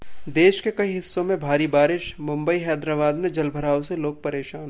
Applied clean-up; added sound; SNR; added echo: none; none; none; none.